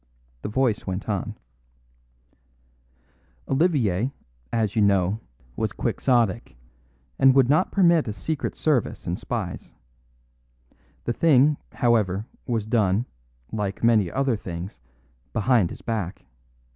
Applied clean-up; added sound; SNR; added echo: none; none; none; none.